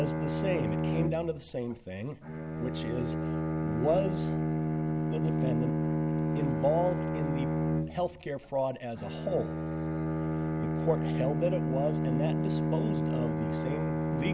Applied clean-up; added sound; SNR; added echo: none; Bowed string instrument; -4 dB; none.